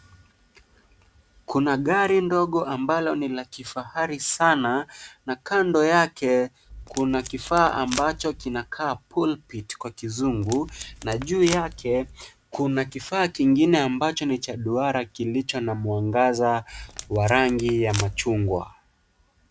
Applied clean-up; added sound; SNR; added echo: none; Packing tape, duct tape; 13 dB; none.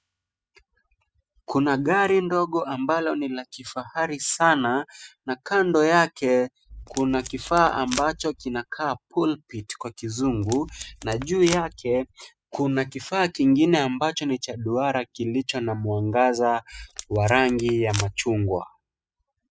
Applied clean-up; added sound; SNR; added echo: classical method spectral subtraction.